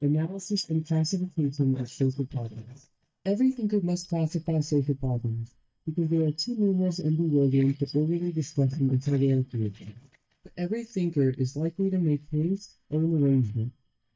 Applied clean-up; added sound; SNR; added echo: neural mask model DeepFilterNet 3.